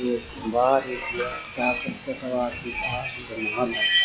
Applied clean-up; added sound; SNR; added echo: classical method log-MMSE.